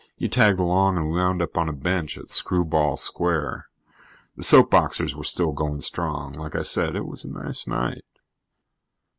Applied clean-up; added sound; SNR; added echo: none; none; none; none.